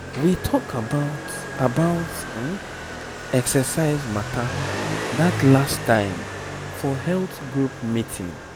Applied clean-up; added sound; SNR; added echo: none; Motorcycle; 7 dB; none.